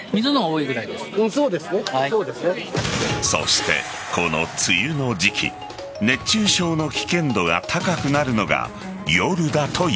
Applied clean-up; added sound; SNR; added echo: none; none; none; none.